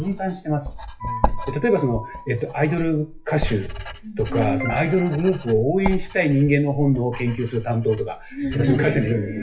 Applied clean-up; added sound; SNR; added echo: classical method WPE with log-MMSE.